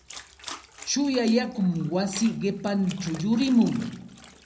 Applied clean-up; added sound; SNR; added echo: none; Trickle, dribble / Splash, splatter; 18 dB; reverberation time 0.5 s.